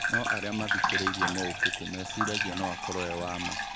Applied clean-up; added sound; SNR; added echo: none; Bathtub (filling or washing) / Gurgling; -4 dB; none.